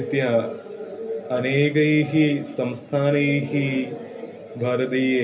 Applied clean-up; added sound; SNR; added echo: none; none; none; reverberation time 0.3 s.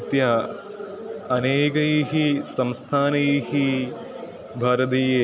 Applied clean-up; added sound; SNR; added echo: none; none; none; none.